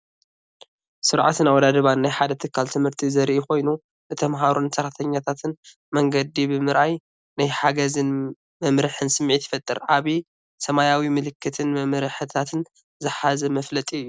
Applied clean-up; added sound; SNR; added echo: none; none; none; none.